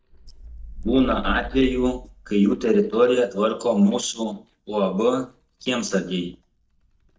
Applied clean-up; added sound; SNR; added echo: neural mask model DeepFilterNet 3.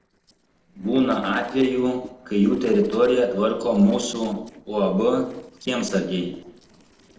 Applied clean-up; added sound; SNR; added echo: neural separator model SepFormer DNS4.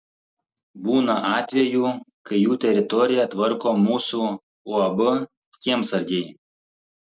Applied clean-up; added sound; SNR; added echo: none; none; none; none.